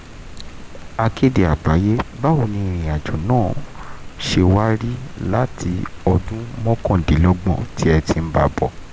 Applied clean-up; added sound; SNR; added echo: none; Rain; 13 dB; none.